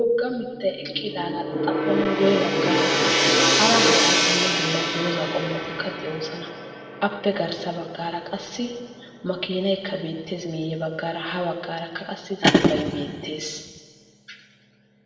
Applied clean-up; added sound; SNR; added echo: none; Gong; 0 dB; reverberation time 1.7 s.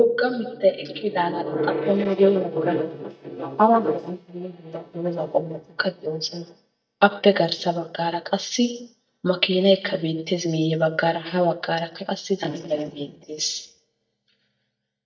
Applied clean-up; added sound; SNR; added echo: neural mask model DeepFilterNet 3.